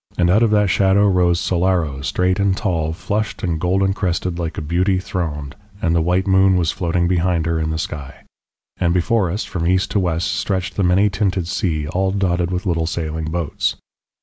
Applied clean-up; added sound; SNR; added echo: none; none; none; none.